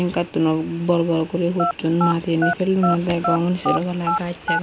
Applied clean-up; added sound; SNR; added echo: none; Telephone; 4 dB; none.